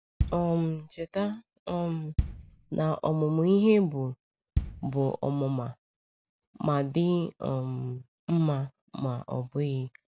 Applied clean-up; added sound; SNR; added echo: none; Bass drum; 4 dB; none.